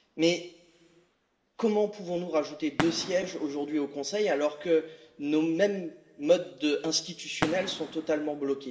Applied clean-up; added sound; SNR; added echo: none; Fireworks; 13 dB; reverberation time 1.9 s.